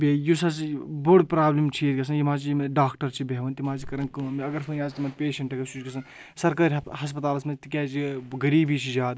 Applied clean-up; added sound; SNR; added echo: none; none; none; none.